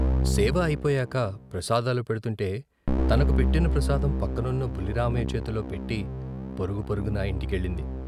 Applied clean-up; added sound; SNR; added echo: none; Keyboard (musical); 0 dB; none.